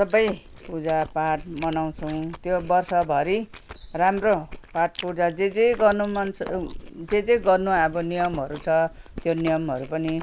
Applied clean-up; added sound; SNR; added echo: none; Chewing, mastication; 16 dB; none.